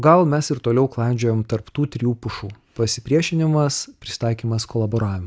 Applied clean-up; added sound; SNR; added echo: none; none; none; none.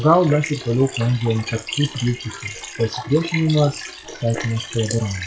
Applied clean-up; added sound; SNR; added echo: classical method WPE with log-MMSE.